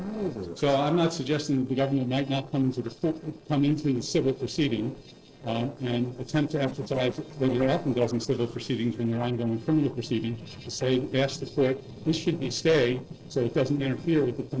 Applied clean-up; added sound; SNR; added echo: neural separator model SepFormer DNS4.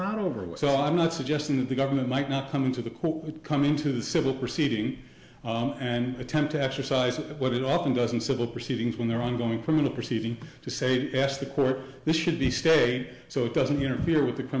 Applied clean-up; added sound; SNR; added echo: none; none; none; none.